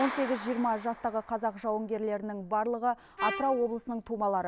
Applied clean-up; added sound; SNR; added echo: none; Clapping + Trumpet; 12 dB; none.